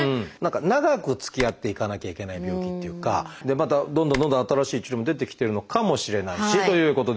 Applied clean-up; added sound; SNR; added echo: none; Typing; 17 dB; none.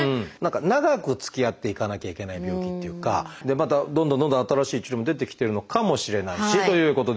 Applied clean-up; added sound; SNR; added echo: none; none; none; none.